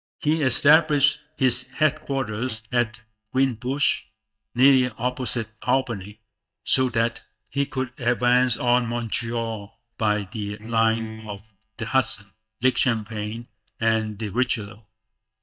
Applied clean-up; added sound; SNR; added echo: neural mask model DeepFilterNet 3.